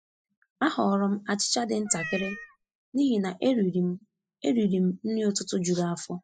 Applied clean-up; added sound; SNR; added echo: classical method spectral subtraction.